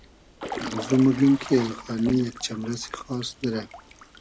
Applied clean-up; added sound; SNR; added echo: none; Drip / Trickle, dribble / Water / Splash, splatter; 14 dB; none.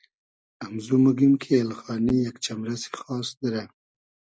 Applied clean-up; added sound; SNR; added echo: none; none; none; none.